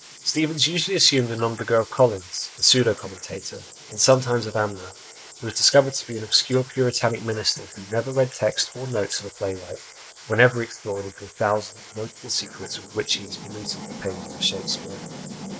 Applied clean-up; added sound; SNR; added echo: neural mask model Resemble Enhance denoiser.